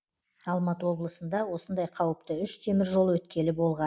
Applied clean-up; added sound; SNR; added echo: neural mask model Resemble Enhance denoiser.